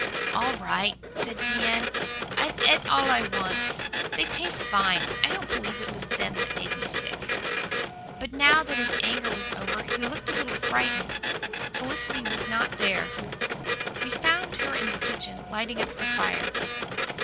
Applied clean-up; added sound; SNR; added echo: none; Printer; -1 dB; none.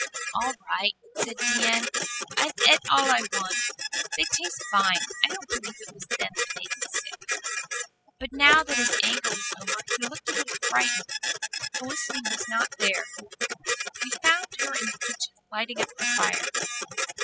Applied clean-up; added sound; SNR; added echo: classical method spectral subtraction.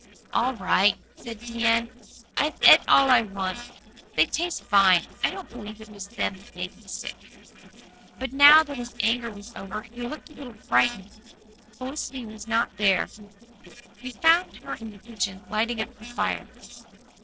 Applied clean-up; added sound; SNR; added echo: neural separator model SepFormer DNS4.